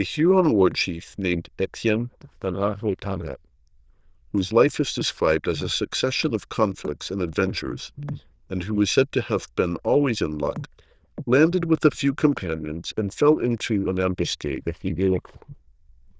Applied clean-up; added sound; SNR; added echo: neural diffusion model UNIVERSE++.